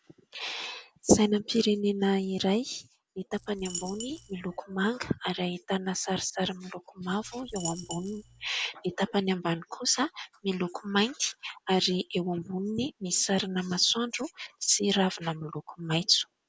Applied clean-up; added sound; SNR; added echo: none; Coin (dropping); 13 dB; none.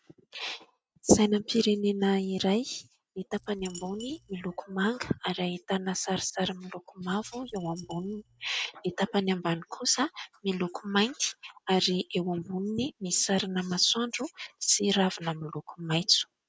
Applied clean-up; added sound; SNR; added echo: neural mask model RNNoise.